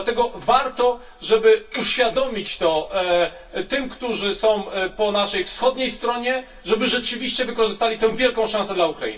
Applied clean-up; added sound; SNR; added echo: none; none; none; reverberation time 0.2 s.